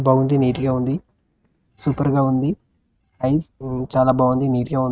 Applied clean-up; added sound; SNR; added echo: neural mask model RNNoise.